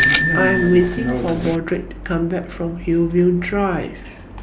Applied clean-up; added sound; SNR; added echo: none; Bicycle bell; 4 dB; none.